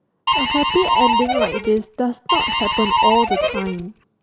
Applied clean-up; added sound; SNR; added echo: none; Harmonica; -3 dB; none.